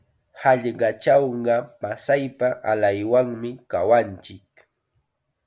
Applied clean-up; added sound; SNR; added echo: none; none; none; none.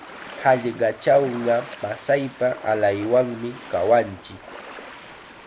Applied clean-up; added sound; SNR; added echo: none; Ocean; 17 dB; none.